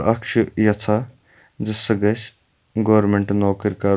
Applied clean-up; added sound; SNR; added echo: none; none; none; none.